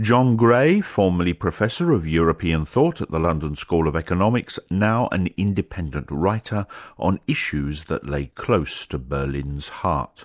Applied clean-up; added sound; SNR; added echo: none; none; none; none.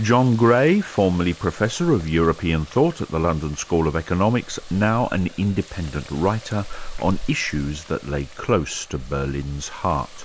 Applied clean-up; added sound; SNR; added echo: none; Water tap, faucet; 15 dB; none.